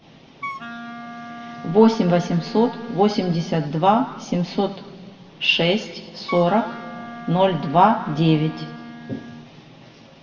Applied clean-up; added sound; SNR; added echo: none; Wind instrument, woodwind instrument; 15 dB; reverberation time 1.5 s.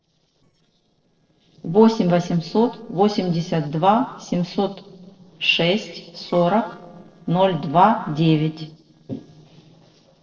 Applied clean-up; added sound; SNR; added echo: neural separator model SepFormer DNS4.